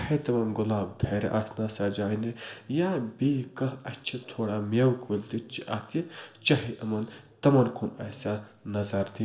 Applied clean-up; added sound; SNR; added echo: none; none; none; reverberation time 2.8 s.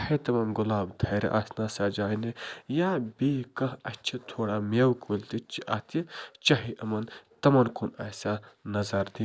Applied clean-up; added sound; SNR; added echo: none; none; none; none.